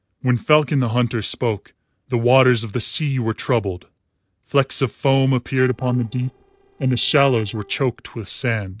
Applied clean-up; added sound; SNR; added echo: neural separator model SepFormer DNS4.